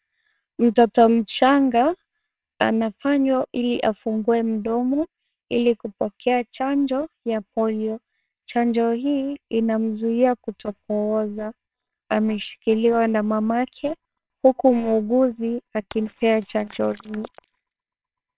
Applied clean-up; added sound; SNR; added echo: neural separator model SepFormer WHAMR!.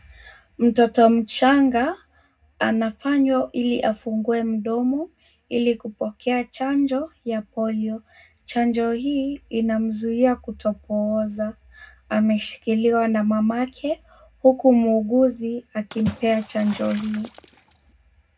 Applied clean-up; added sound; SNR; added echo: none; Water / Splash, splatter; 12 dB; reverberation time 0.3 s.